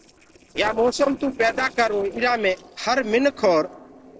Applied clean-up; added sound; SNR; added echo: neural separator model SepFormer DNS4.